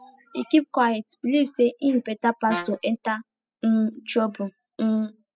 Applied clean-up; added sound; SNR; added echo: classical method spectral subtraction.